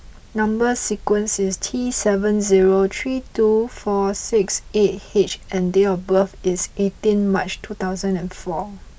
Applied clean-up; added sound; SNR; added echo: none; none; none; none.